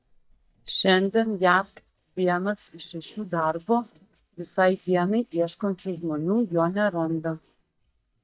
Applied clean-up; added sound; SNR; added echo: neural mask model DeepFilterNet 3.